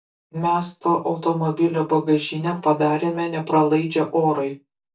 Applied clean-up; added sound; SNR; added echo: neural mask model DeepFilterNet 3.